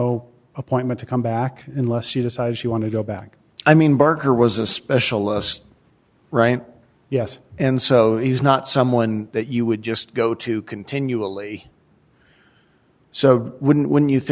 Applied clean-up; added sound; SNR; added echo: none; none; none; none.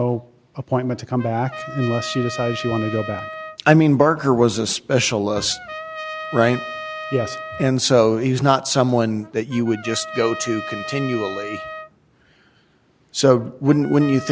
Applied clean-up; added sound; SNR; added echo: none; Trumpet; 14 dB; none.